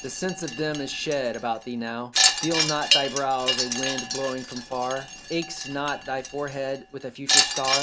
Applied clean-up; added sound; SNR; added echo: none; Wind chime; -2 dB; none.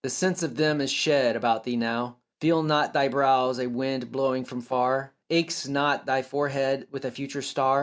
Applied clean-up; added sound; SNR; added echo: none; none; none; none.